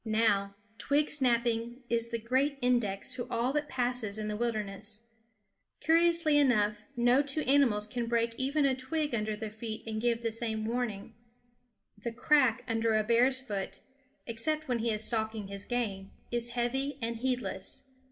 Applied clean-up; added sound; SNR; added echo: none; none; none; reverberation time 0.3 s.